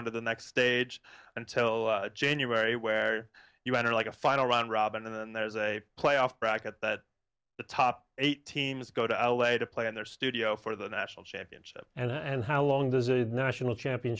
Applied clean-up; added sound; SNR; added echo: none; none; none; none.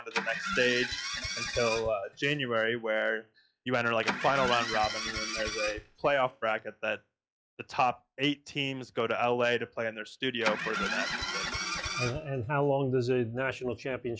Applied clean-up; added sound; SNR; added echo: classical method log-MMSE.